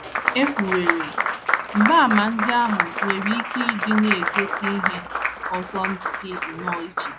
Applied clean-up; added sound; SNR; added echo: none; Applause; 1 dB; none.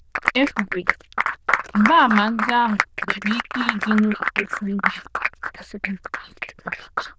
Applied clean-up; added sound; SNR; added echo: neural diffusion model UNIVERSE++.